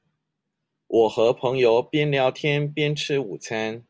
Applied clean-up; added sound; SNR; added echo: none; none; none; none.